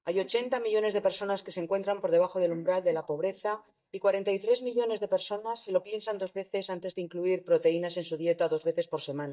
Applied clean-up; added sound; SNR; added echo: neural mask model DeepFilterNet 3.